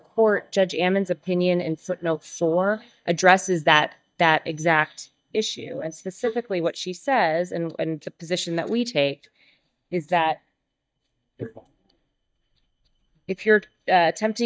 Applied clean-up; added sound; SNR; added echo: neural mask model DeepFilterNet 3.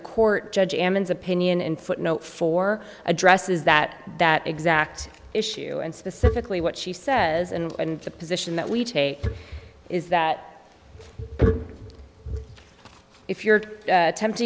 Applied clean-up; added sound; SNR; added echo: none; none; none; none.